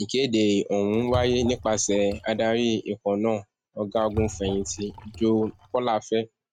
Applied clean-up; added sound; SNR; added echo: neural mask model RNNoise.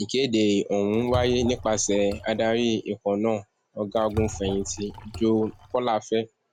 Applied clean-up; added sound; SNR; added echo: none; Liquid; 12 dB; none.